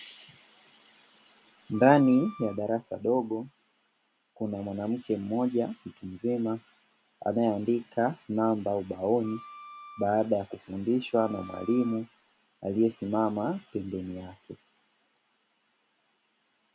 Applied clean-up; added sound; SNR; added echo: none; Wind instrument, woodwind instrument; 19 dB; none.